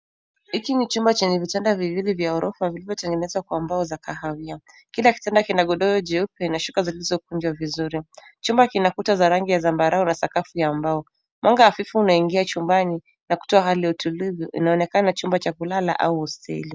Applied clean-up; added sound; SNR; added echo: none; none; none; none.